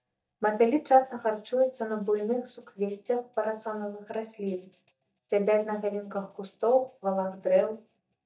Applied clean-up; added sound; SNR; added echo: neural mask model DeepFilterNet 3.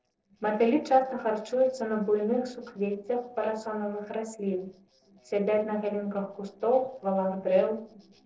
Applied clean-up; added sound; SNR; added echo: neural separator model SepFormer DNS4.